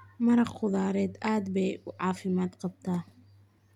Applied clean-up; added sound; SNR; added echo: none; none; none; none.